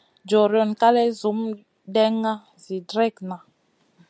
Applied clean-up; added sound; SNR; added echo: none; none; none; none.